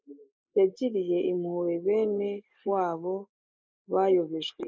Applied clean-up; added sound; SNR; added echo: neural mask model Resemble Enhance denoiser.